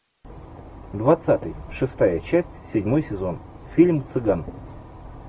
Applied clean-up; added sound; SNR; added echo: none; none; none; none.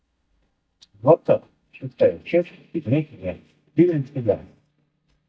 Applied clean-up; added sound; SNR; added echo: neural mask model DeepFilterNet 3.